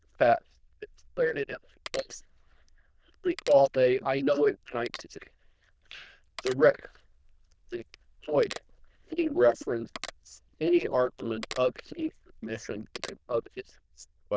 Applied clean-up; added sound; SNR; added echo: neural diffusion model UNIVERSE++.